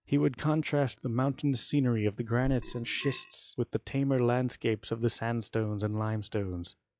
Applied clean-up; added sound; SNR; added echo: classical method log-MMSE.